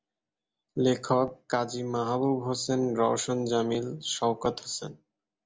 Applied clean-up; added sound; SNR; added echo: none; none; none; none.